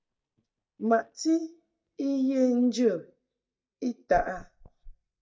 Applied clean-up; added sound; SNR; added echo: neural mask model DeepFilterNet 3.